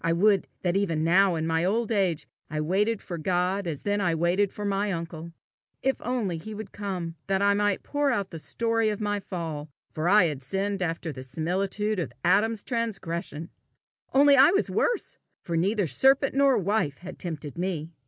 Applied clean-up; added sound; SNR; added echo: none; none; none; none.